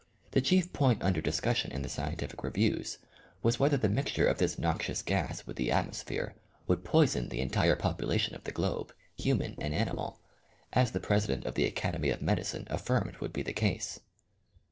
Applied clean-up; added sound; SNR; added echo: neural separator model SepFormer DNS4.